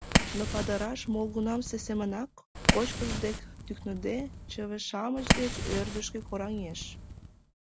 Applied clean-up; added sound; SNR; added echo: none; Fire; -1 dB; none.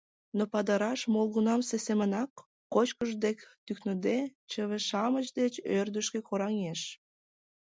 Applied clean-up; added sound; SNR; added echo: none; none; none; none.